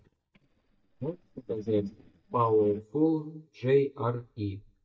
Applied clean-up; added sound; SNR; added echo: neural mask model DeepFilterNet 3.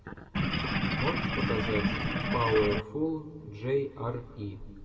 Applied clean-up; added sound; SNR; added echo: none; Engine / Boat, Water vehicle; -3 dB; reverberation time 1.7 s.